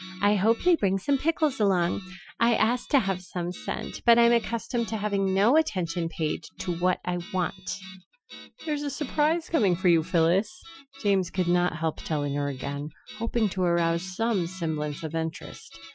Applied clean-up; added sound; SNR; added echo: classical method Wiener filter.